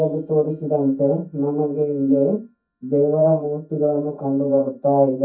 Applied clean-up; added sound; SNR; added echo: neural mask model DeepFilterNet 3.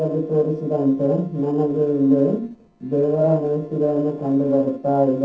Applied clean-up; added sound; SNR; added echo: neural separator model SepFormer DNS4.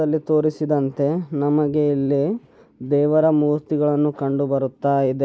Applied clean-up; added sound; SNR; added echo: none; none; none; none.